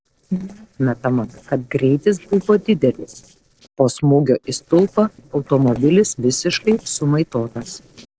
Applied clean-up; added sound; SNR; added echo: neural separator model SepFormer DNS4.